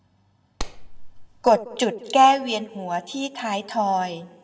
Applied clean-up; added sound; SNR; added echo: none; Clapping; 9 dB; reverberation time 0.6 s.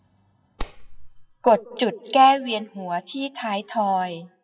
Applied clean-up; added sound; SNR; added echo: classical method WPE with log-MMSE.